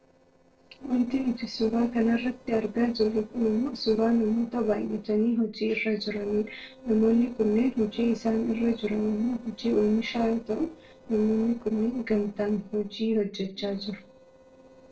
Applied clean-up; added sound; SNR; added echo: neural separator model SepFormer DNS4.